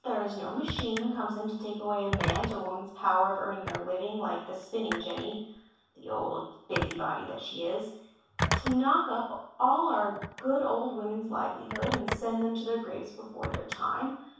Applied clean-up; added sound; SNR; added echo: none; Telephone; 7 dB; reverberation time 0.7 s.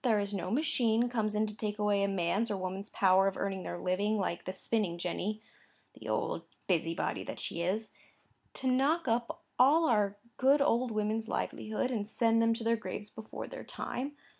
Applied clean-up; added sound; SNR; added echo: none; none; none; none.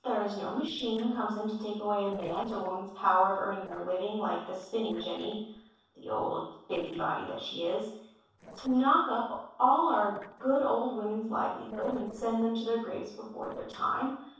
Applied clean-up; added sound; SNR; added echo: neural separator model SepFormer DNS4.